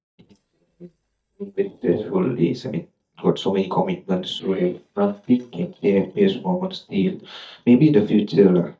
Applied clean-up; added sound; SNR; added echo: neural mask model DeepFilterNet 3.